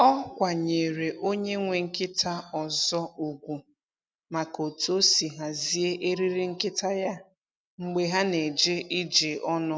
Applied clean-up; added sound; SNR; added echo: none; none; none; none.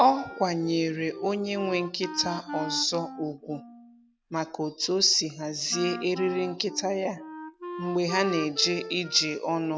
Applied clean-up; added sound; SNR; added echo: none; Wind instrument, woodwind instrument; 12 dB; none.